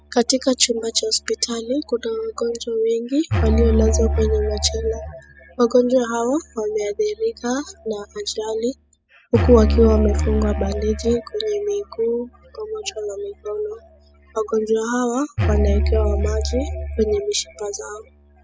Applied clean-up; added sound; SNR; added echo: classical method spectral subtraction.